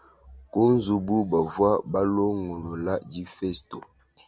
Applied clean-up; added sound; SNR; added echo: none; none; none; none.